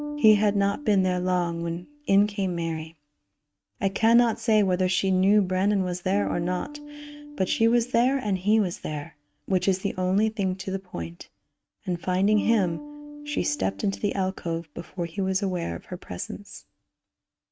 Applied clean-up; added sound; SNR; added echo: neural mask model RNNoise.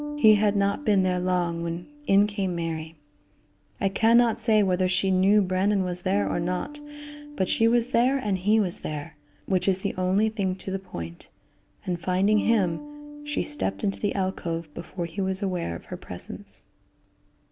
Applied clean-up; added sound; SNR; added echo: none; Bass guitar; 16 dB; none.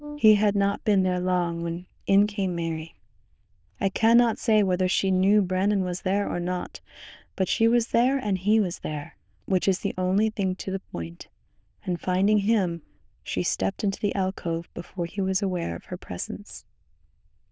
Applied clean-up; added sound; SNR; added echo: neural diffusion model UNIVERSE++.